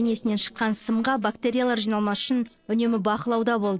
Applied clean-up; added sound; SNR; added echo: neural separator model SepFormer DNS4.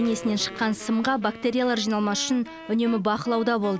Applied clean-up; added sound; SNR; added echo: none; Wind instrument, woodwind instrument; 17 dB; none.